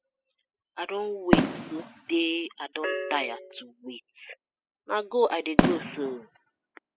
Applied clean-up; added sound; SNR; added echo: classical method spectral subtraction.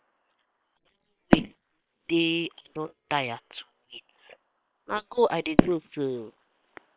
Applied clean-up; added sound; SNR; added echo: neural separator model SepFormer WHAM!.